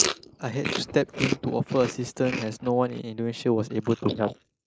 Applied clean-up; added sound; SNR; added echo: neural mask model Resemble Enhance denoiser.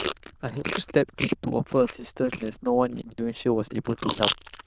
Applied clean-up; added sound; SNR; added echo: neural diffusion model UNIVERSE++.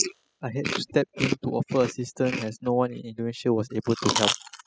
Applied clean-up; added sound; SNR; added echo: classical method spectral subtraction.